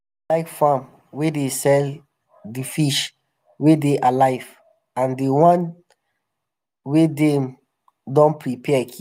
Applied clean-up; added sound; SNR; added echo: none; none; none; none.